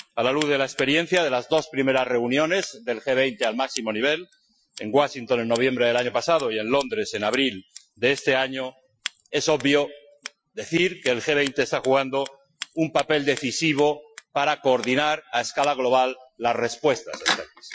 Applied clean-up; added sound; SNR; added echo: classical method Wiener filter.